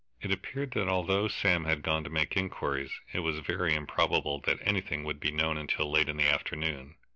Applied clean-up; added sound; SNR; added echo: none; none; none; none.